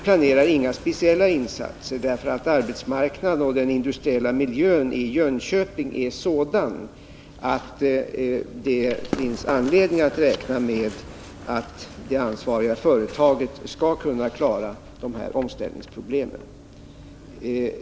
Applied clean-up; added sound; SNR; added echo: none; Run; 18 dB; none.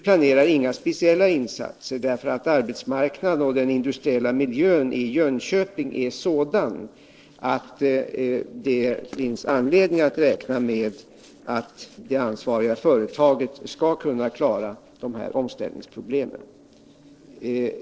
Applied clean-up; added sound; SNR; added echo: neural separator model SepFormer DNS4.